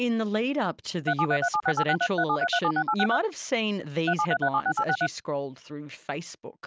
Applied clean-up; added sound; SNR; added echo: none; Telephone; -3 dB; none.